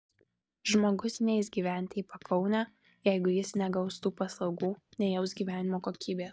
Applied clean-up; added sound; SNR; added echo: neural mask model DeepFilterNet 3.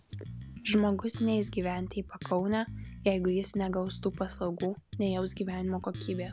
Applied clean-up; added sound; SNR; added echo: none; Bass guitar; 12 dB; none.